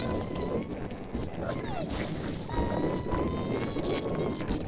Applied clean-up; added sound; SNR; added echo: neural separator model SepFormer DNS4.